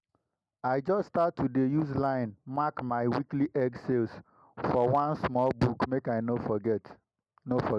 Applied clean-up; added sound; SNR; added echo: none; none; none; none.